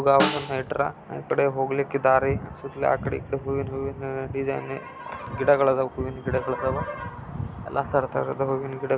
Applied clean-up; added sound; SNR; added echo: none; Snare drum; 8 dB; none.